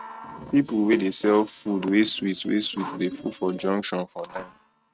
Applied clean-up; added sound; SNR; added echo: neural mask model RNNoise.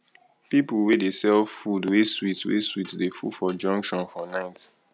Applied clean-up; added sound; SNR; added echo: none; none; none; none.